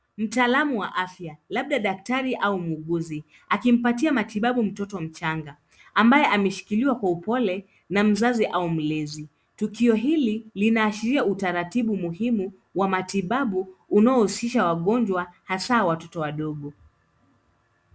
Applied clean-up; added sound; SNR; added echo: none; none; none; none.